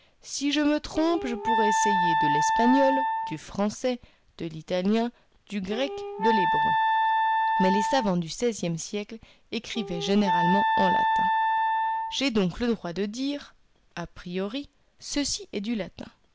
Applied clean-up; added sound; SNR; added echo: none; Wind instrument, woodwind instrument; -2 dB; none.